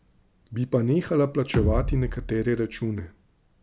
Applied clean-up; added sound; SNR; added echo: none; Bass drum; 2 dB; none.